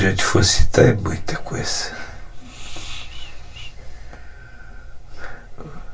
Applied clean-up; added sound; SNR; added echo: none; none; none; reverberation time 0.2 s.